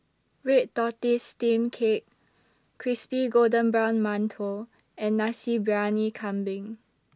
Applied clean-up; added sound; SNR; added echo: none; none; none; none.